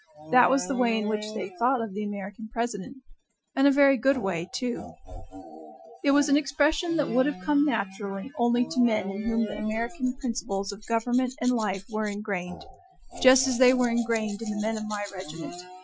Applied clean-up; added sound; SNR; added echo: classical method Wiener filter.